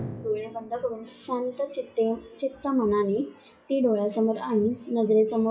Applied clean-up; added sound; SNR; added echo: classical method WPE with log-MMSE.